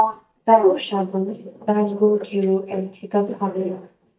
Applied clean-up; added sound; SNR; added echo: neural mask model DeepFilterNet 3.